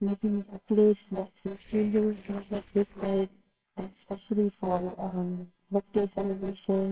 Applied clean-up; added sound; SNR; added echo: neural separator model SepFormer WHAMR!.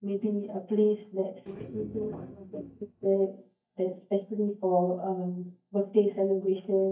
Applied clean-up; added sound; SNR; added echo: neural mask model DeepFilterNet 3.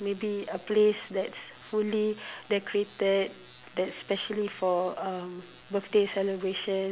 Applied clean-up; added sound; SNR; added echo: none; none; none; none.